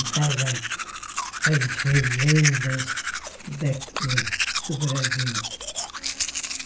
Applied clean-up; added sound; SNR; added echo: none; Domestic sounds, home sounds; 2 dB; reverberation time 0.3 s.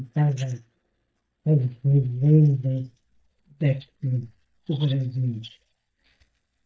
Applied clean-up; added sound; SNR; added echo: neural mask model DeepFilterNet 3.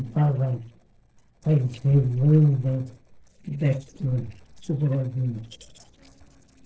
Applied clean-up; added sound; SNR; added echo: neural separator model SepFormer DNS4.